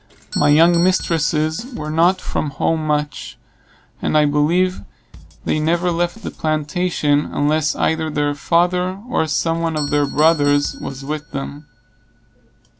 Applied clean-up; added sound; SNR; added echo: none; Bass drum / Snare drum / Drum kit + Doorbell; 18 dB; none.